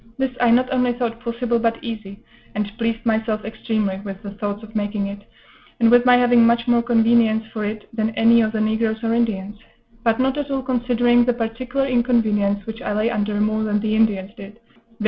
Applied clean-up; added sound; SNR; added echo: none; none; none; none.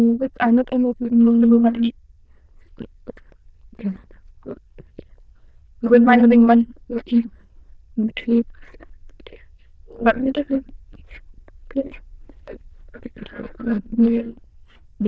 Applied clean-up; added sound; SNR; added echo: neural diffusion model UNIVERSE++.